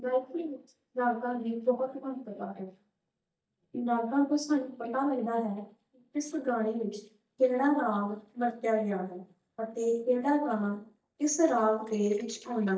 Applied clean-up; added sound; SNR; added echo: neural mask model DeepFilterNet 3.